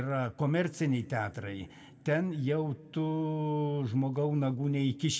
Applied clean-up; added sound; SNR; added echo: none; none; none; reverberation time 1.1 s.